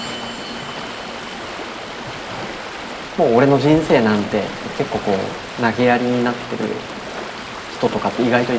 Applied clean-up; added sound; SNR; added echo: none; Stream; 9 dB; reverberation time 1.5 s.